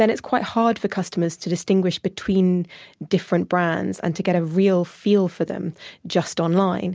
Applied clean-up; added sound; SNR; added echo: none; none; none; none.